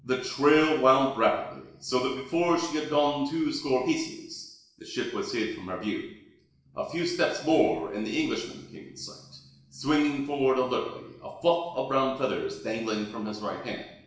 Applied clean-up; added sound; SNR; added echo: none; none; none; reverberation time 0.7 s.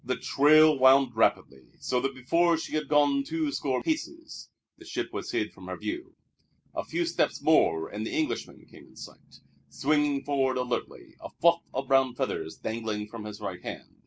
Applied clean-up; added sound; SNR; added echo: none; none; none; none.